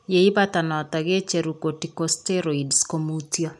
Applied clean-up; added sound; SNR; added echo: none; none; none; none.